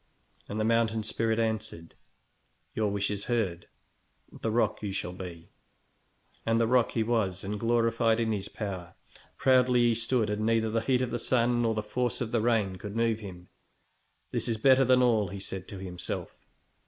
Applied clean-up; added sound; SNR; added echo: neural mask model Resemble Enhance denoiser.